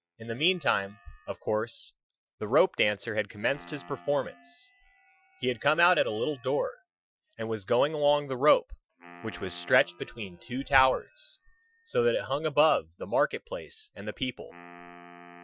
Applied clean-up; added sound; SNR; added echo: classical method Wiener filter.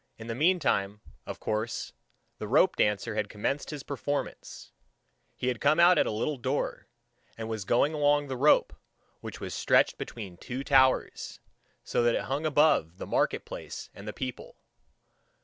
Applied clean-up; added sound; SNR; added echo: none; none; none; none.